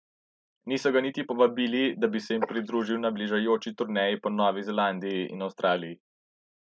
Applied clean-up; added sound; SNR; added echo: neural mask model Resemble Enhance denoiser.